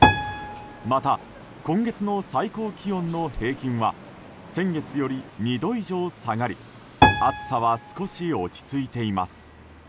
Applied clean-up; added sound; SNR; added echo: none; Piano; -1 dB; none.